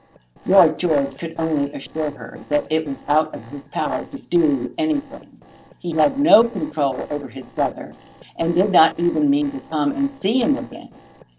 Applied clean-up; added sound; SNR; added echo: neural separator model SepFormer DNS4.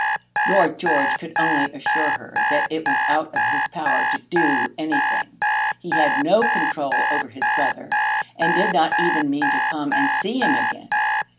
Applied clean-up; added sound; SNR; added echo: none; Alarm; -3 dB; none.